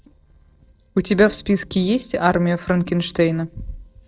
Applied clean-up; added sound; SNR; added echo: neural separator model SepFormer DNS4.